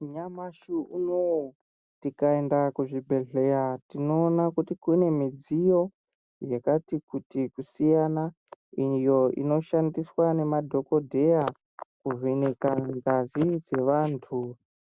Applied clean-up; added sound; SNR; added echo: none; none; none; none.